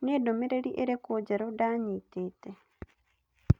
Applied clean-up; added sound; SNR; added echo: none; none; none; none.